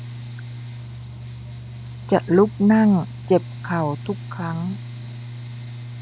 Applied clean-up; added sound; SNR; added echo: none; Mechanical fan; 11 dB; none.